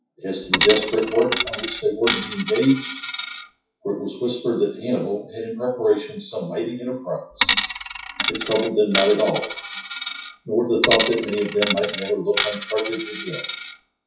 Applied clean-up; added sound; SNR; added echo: classical method WPE with log-MMSE.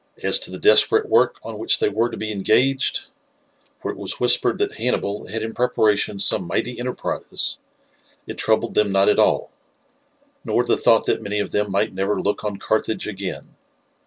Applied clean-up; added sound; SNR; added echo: none; none; none; none.